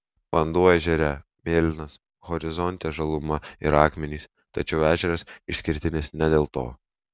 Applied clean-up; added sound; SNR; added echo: none; none; none; none.